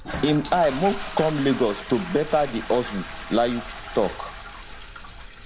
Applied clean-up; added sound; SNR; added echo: none; Toilet flush; 11 dB; none.